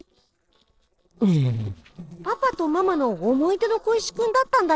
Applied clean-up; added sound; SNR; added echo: neural separator model SepFormer DNS4.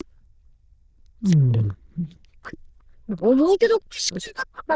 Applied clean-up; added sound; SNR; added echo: neural diffusion model UNIVERSE++.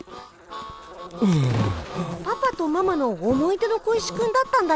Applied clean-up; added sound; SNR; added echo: none; Insect + Harmonica; 13 dB; none.